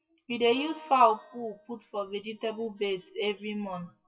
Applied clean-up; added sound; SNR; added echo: classical method WPE with log-MMSE.